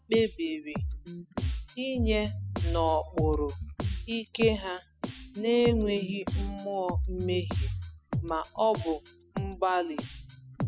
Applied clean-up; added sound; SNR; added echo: classical method spectral subtraction.